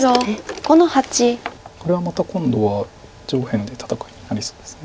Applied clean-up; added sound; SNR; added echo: none; none; none; none.